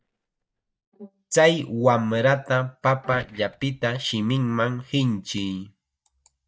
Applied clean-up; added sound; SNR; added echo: neural mask model DeepFilterNet 3.